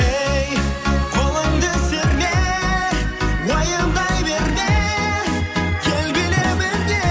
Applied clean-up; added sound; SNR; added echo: none; Drum; 19 dB; none.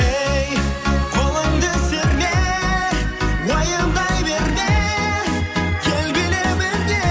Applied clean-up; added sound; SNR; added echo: none; none; none; none.